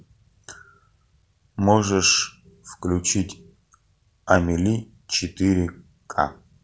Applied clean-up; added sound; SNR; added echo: none; none; none; none.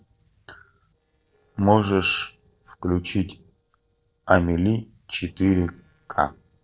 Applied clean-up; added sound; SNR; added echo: neural separator model SepFormer DNS4.